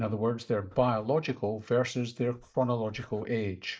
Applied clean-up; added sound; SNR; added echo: neural mask model DeepFilterNet 3.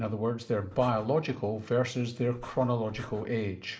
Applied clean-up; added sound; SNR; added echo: none; Breathing; 18 dB; reverberation time 1.6 s.